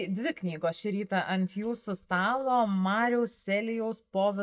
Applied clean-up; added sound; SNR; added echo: neural mask model DeepFilterNet 3.